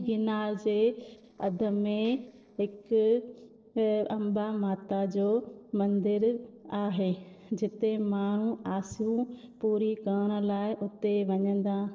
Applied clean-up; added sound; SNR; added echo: neural separator model SepFormer DNS4.